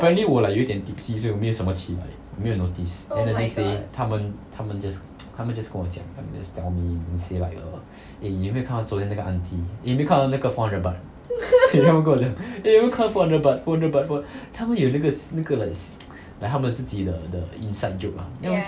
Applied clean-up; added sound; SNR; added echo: none; none; none; none.